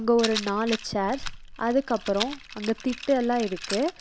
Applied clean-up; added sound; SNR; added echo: none; Rattle; 10 dB; none.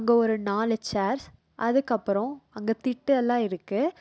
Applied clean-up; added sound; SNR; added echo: none; none; none; none.